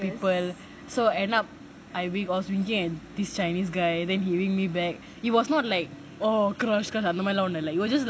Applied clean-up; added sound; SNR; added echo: none; none; none; none.